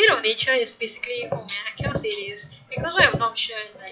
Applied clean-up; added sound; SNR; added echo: classical method WPE with log-MMSE.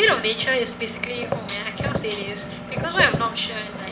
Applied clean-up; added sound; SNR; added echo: none; Engine; 12 dB; reverberation time 2.6 s.